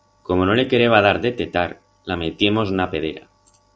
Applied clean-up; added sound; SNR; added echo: none; none; none; none.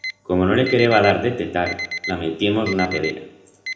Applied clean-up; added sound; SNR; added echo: none; Alarm; 11 dB; reverberation time 0.8 s.